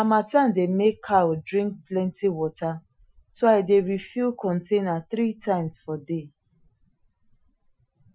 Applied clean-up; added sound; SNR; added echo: classical method Wiener filter.